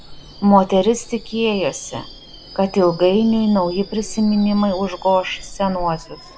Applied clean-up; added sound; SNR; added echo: none; Screech / Subway, metro, underground; 17 dB; none.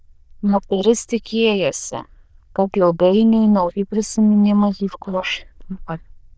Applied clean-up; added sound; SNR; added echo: neural diffusion model UNIVERSE++.